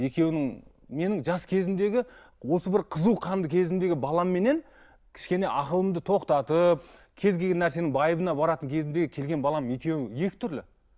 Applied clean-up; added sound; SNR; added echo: none; none; none; none.